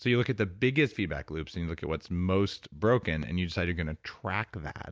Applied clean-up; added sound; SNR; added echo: none; none; none; none.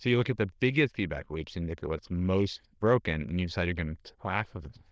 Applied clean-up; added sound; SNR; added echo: neural diffusion model UNIVERSE++.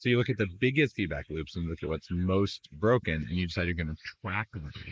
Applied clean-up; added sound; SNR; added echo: neural mask model Resemble Enhance denoiser.